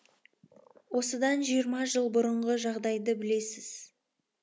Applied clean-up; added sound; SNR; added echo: none; none; none; none.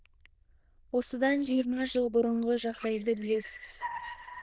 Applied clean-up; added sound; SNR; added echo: neural diffusion model UNIVERSE++.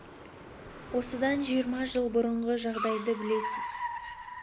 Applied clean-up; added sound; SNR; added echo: none; Car; 9 dB; none.